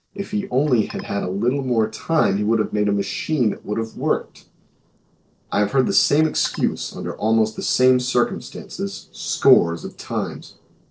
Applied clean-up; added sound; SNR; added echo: neural separator model SepFormer DNS4.